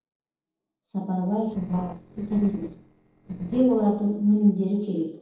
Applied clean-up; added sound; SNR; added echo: neural separator model SepFormer DNS4.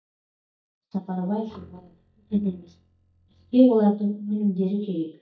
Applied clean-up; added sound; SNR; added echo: neural mask model DeepFilterNet 3.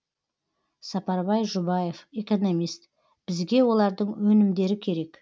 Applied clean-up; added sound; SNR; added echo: none; none; none; none.